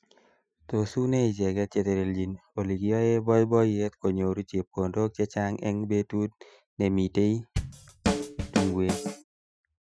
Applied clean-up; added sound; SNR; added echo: classical method Wiener filter.